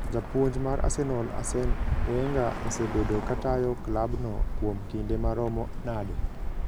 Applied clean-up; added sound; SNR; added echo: none; Bird; 0 dB; none.